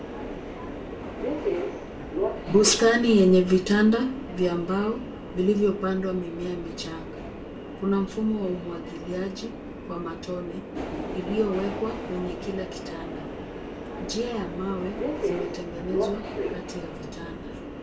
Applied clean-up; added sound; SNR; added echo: none; Subway, metro, underground; 7 dB; reverberation time 0.3 s.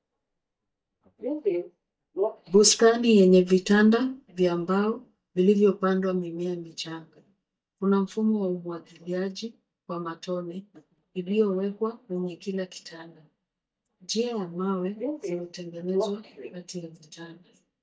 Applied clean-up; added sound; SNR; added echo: neural mask model DeepFilterNet 3.